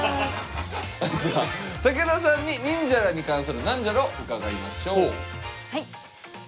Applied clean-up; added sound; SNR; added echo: none; none; none; none.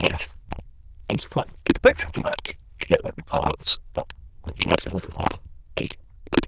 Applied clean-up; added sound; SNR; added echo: neural diffusion model UNIVERSE++.